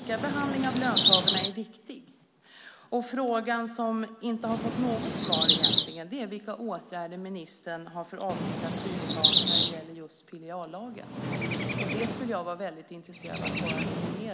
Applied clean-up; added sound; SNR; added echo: none; Chirp, tweet; -4 dB; none.